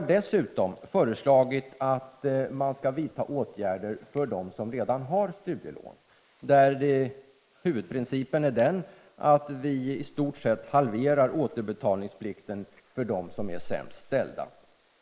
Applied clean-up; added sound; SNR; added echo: neural mask model Resemble Enhance denoiser.